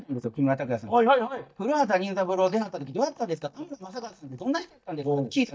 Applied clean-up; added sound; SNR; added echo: neural mask model DeepFilterNet 3.